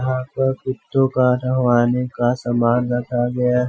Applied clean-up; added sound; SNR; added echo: classical method Wiener filter.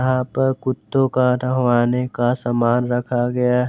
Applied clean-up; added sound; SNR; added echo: none; none; none; none.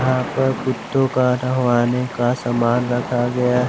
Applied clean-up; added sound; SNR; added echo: none; Stream + Thunder / Rain; 11 dB; none.